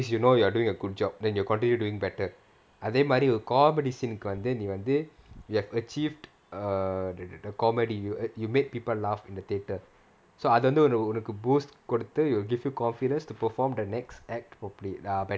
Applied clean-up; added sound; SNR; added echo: none; none; none; none.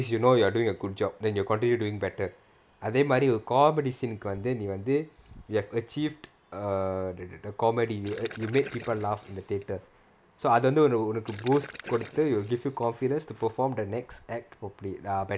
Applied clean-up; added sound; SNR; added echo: none; Gurgling; 18 dB; none.